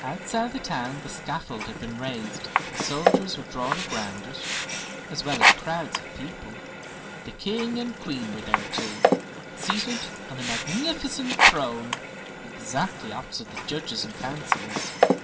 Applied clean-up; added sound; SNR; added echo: none; Sink (filling or washing); -4 dB; reverberation time 1.9 s.